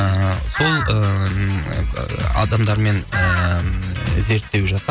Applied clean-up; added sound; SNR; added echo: none; Crow; 10 dB; none.